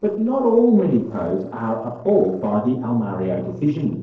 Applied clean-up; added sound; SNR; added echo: neural separator model SepFormer DNS4.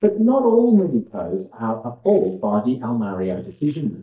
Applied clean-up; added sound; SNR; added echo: neural mask model DeepFilterNet 3.